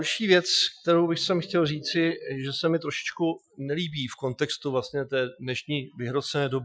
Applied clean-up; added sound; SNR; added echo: classical method Wiener filter.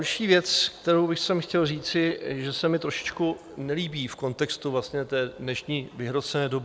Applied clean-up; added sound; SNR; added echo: none; none; none; none.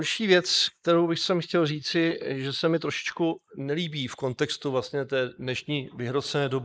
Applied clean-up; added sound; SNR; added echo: neural mask model Resemble Enhance denoiser.